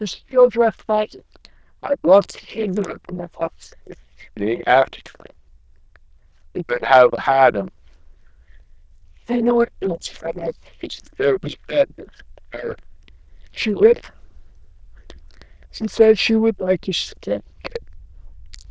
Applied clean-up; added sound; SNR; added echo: neural diffusion model UNIVERSE++.